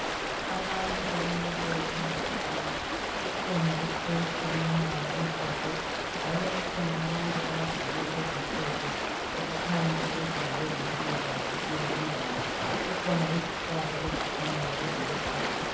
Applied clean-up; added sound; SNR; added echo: none; Stream; -3 dB; reverberation time 0.5 s.